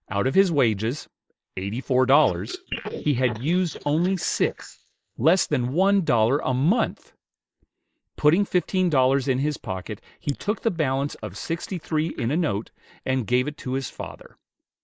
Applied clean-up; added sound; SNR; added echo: neural mask model Resemble Enhance denoiser.